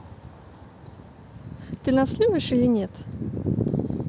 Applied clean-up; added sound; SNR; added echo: none; none; none; none.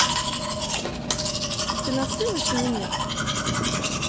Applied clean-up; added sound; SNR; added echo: none; Domestic sounds, home sounds; -5 dB; none.